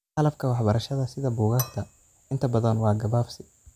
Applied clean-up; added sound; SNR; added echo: none; Cutlery, silverware / Dishes, pots, and pans; 13 dB; none.